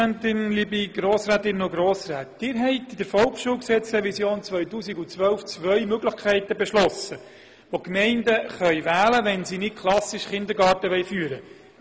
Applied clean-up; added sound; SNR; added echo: none; none; none; none.